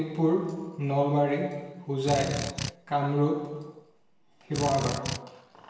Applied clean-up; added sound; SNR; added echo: none; Drill; 5 dB; reverberation time 1.2 s.